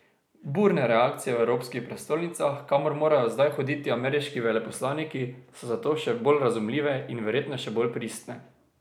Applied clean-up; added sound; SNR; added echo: none; none; none; none.